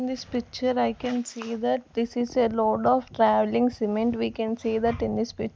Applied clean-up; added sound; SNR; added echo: none; none; none; none.